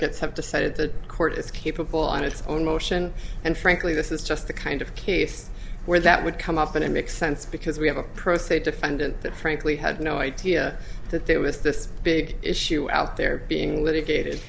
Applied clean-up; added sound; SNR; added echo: none; none; none; none.